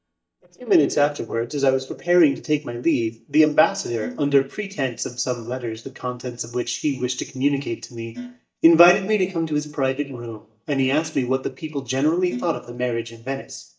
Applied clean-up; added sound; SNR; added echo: neural mask model DeepFilterNet 3.